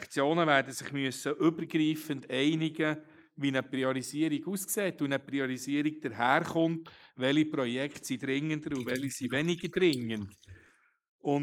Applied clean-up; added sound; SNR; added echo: neural mask model Resemble Enhance denoiser.